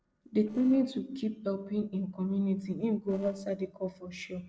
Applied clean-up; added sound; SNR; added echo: neural separator model SepFormer DNS4.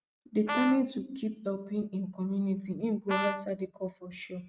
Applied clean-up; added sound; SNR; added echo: neural mask model RNNoise.